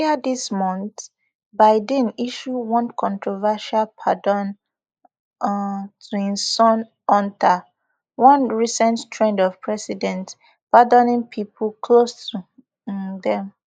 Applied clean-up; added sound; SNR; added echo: neural mask model Resemble Enhance denoiser.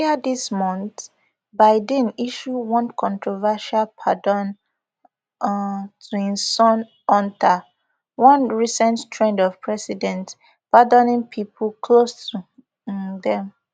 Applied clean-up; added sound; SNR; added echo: none; none; none; none.